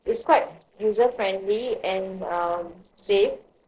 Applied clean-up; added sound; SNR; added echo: neural separator model SepFormer DNS4.